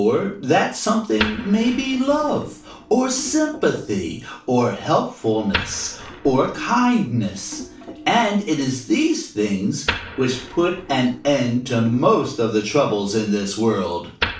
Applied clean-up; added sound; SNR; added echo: none; Wood; 13 dB; reverberation time 0.4 s.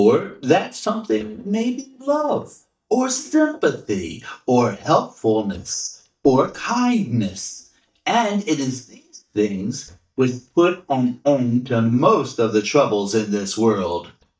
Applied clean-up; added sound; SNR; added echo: neural mask model DeepFilterNet 3.